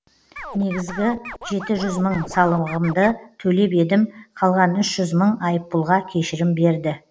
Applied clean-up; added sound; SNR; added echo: none; Scratching (performance technique); 14 dB; none.